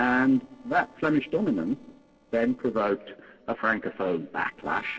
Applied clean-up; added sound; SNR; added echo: neural separator model SepFormer DNS4.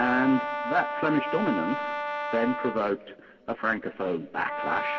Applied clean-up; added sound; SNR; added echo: none; Brass instrument; 5 dB; reverberation time 1.3 s.